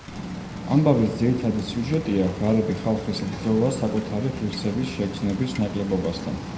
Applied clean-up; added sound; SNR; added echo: none; Rain; 18 dB; reverberation time 0.8 s.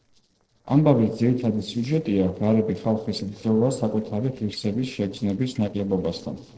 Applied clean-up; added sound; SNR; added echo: neural separator model SepFormer DNS4.